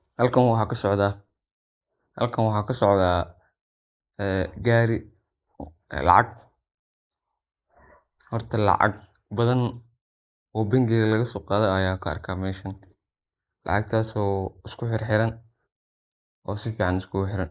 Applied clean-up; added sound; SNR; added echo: neural mask model Resemble Enhance denoiser.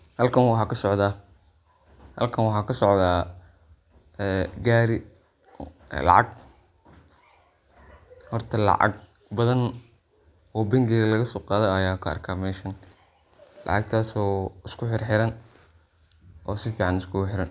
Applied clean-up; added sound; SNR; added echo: none; none; none; none.